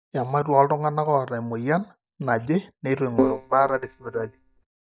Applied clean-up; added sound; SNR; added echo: neural mask model DeepFilterNet 3.